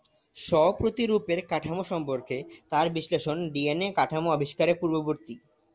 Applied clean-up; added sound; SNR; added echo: none; none; none; none.